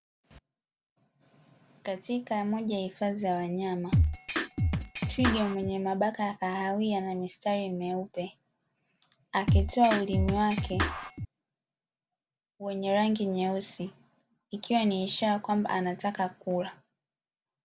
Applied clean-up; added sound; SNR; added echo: none; Drum kit; -3 dB; none.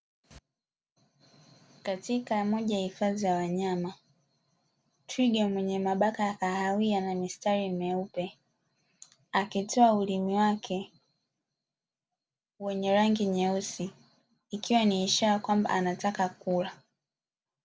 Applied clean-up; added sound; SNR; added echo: none; none; none; none.